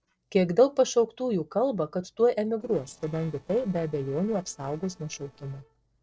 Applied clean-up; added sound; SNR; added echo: neural separator model SepFormer DNS4.